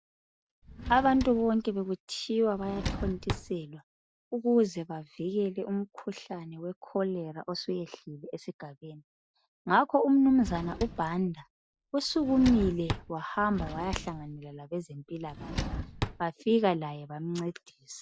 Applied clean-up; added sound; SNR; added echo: none; Drawer open or close; 8 dB; none.